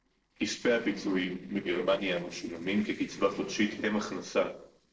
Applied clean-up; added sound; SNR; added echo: neural separator model SepFormer DNS4.